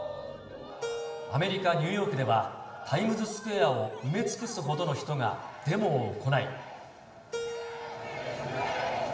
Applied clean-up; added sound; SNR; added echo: none; Keyboard (musical); 14 dB; reverberation time 1.0 s.